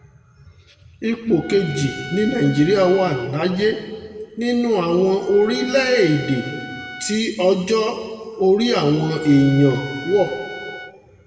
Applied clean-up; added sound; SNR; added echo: none; Trumpet; 17 dB; reverberation time 1.6 s.